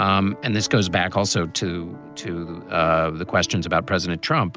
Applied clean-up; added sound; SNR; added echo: none; Piano; 19 dB; none.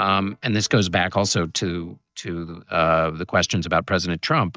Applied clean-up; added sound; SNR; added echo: neural mask model DeepFilterNet 3.